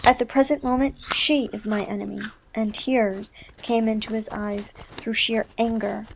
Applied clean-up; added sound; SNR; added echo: none; Chewing, mastication; 15 dB; none.